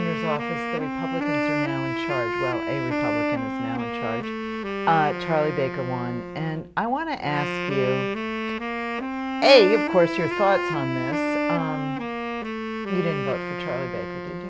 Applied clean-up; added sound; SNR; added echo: none; Wind instrument, woodwind instrument; 2 dB; none.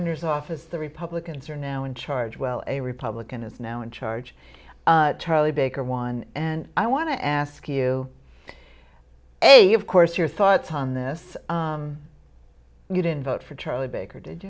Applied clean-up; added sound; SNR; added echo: none; none; none; none.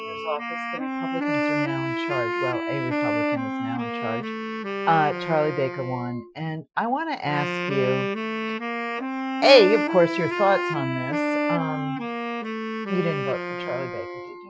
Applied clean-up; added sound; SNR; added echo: classical method Wiener filter.